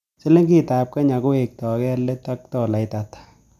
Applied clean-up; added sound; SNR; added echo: none; none; none; none.